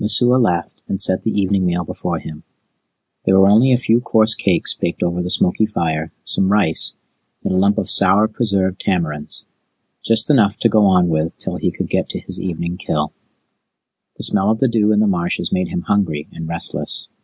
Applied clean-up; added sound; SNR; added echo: none; none; none; none.